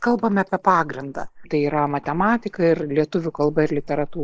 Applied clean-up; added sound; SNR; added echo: neural mask model Resemble Enhance denoiser.